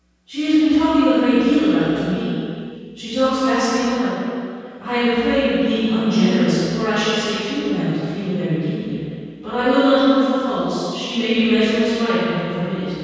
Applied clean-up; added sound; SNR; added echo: none; none; none; reverberation time 2.2 s.